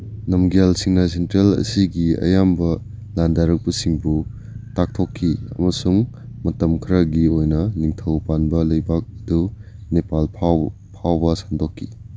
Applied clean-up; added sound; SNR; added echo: none; none; none; none.